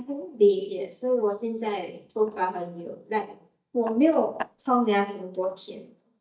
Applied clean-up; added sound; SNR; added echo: neural mask model DeepFilterNet 3.